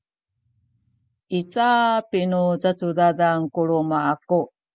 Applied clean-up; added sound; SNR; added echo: none; none; none; none.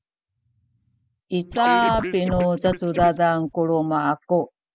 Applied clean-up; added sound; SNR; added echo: none; Scratching (performance technique); 8 dB; none.